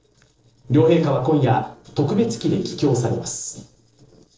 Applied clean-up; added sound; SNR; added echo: neural separator model SepFormer DNS4.